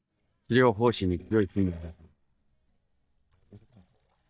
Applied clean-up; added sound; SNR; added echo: neural mask model DeepFilterNet 3.